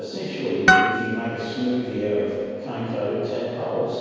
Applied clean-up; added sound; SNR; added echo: none; Harp; -3 dB; reverberation time 2.2 s.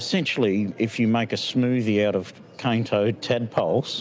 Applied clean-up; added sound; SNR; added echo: none; none; none; none.